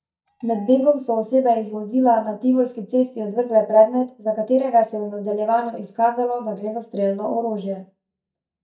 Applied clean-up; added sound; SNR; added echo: neural mask model DeepFilterNet 3.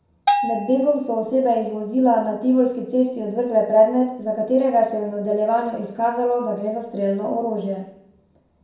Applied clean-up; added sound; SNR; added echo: none; Bell; 5 dB; reverberation time 0.6 s.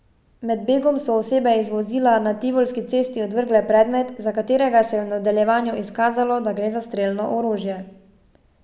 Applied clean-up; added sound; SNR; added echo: none; none; none; none.